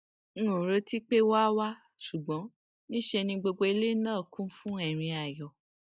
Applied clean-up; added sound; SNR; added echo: neural mask model DeepFilterNet 3.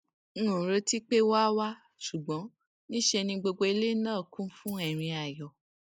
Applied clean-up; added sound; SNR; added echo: neural mask model Resemble Enhance denoiser.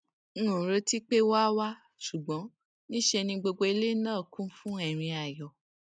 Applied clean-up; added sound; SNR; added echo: neural mask model RNNoise.